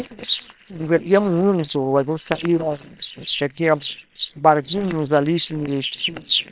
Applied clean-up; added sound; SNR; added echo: neural separator model SepFormer WHAM!.